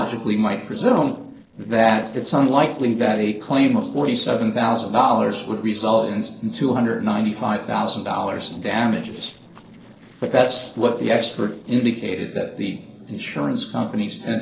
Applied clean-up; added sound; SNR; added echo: neural separator model SepFormer DNS4.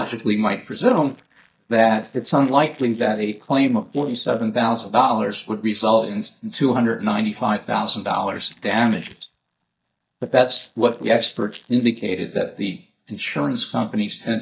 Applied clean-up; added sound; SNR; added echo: neural mask model DeepFilterNet 3.